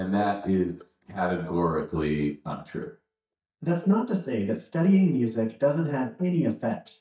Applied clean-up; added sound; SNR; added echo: neural mask model DeepFilterNet 3.